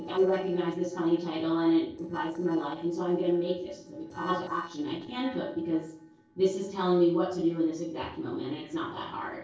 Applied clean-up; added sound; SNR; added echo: neural separator model SepFormer DNS4.